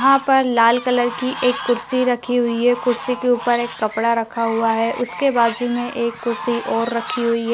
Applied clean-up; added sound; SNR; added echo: none; Fowl; 13 dB; none.